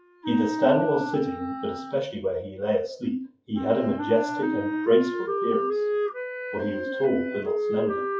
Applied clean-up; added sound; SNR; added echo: classical method WPE with log-MMSE.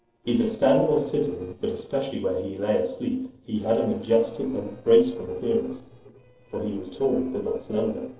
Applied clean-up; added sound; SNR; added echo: neural separator model SepFormer DNS4.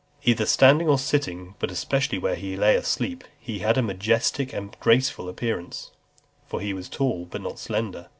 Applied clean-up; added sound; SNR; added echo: none; none; none; none.